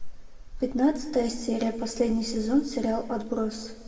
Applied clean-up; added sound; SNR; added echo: none; Rain; 13 dB; reverberation time 1.6 s.